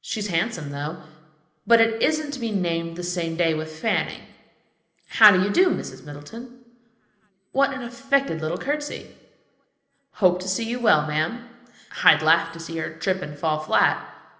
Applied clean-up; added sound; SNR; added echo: none; none; none; reverberation time 0.8 s.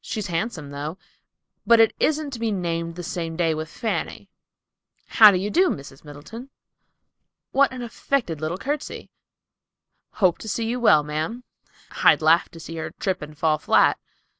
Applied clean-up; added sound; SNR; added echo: none; none; none; none.